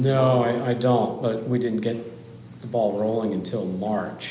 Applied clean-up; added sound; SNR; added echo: none; Brass instrument; 11 dB; none.